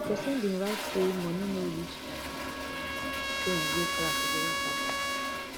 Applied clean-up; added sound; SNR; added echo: none; Trumpet + Toilet flush; -2 dB; none.